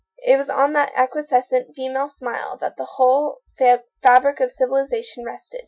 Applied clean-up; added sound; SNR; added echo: classical method Wiener filter.